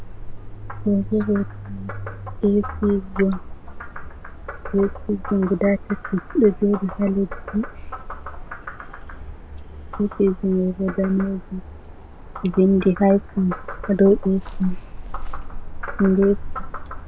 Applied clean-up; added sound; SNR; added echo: none; Frog; 9 dB; none.